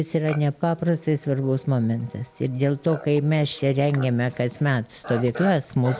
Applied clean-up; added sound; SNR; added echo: none; Livestock, farm animals, working animals; 17 dB; none.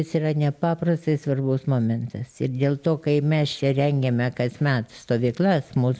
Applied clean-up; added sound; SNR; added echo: none; none; none; none.